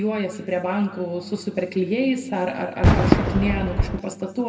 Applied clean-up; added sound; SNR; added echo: none; Fireworks; 0 dB; reverberation time 1.4 s.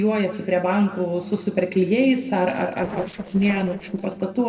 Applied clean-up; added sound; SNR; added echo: neural separator model SepFormer DNS4.